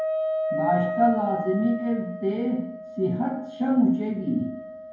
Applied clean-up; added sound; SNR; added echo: none; Wind instrument, woodwind instrument; 6 dB; reverberation time 0.9 s.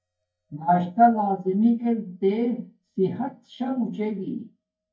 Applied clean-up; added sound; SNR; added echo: neural mask model DeepFilterNet 3.